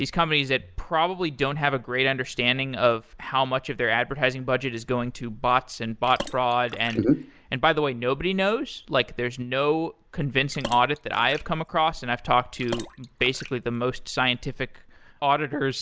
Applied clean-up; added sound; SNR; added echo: none; Water / Splash, splatter; 15 dB; none.